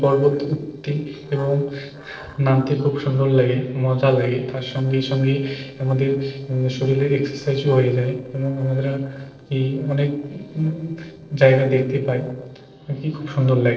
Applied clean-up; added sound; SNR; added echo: neural separator model SepFormer DNS4.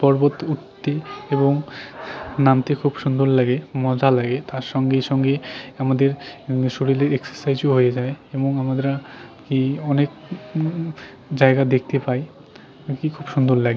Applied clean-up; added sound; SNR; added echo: none; none; none; none.